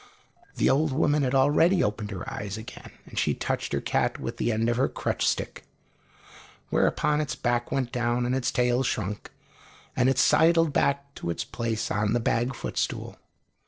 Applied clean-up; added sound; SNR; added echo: neural separator model SepFormer DNS4.